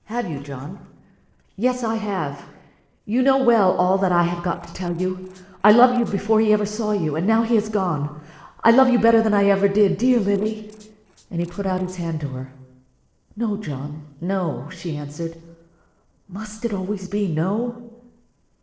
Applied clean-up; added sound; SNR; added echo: neural separator model SepFormer DNS4.